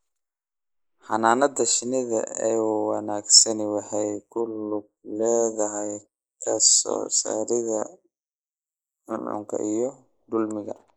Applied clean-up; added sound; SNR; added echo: neural mask model Resemble Enhance denoiser.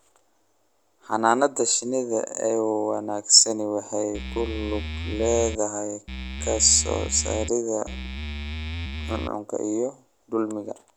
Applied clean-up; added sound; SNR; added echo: none; Musical instrument; 6 dB; none.